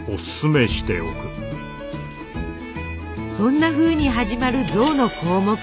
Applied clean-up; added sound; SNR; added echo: none; none; none; none.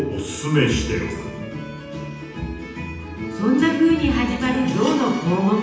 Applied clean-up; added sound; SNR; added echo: none; none; none; reverberation time 0.9 s.